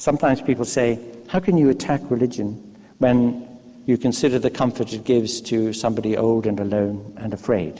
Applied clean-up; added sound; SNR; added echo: none; none; none; none.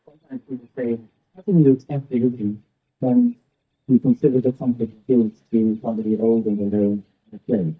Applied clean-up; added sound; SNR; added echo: neural mask model DeepFilterNet 3.